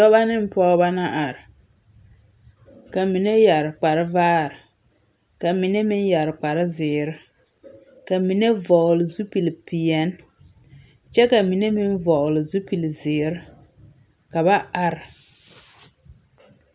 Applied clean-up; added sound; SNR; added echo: none; none; none; none.